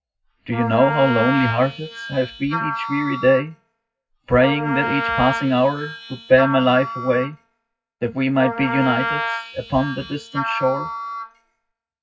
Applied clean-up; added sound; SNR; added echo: classical method WPE with log-MMSE.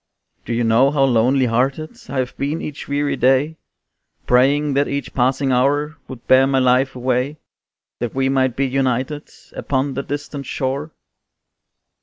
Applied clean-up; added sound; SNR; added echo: none; none; none; none.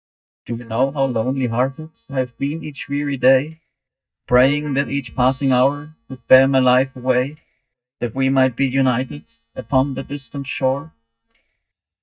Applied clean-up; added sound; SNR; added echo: neural mask model DeepFilterNet 3.